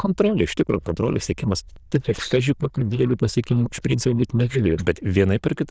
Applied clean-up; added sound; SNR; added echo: neural diffusion model UNIVERSE++.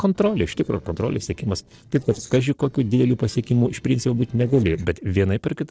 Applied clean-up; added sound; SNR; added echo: neural separator model SepFormer DNS4.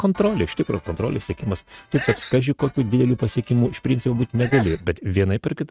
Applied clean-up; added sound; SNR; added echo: neural mask model RNNoise.